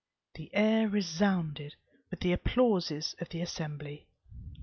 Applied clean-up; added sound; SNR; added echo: none; none; none; none.